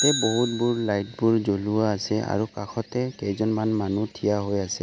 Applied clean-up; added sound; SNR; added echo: none; Bicycle; 11 dB; none.